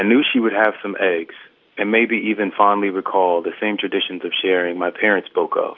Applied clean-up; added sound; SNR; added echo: none; none; none; none.